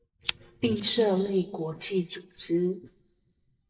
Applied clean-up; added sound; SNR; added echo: neural mask model DeepFilterNet 3.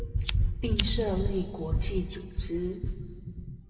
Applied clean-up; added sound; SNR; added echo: none; Fire; 4 dB; reverberation time 1.9 s.